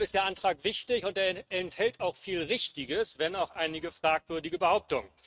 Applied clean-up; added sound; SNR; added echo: neural mask model RNNoise.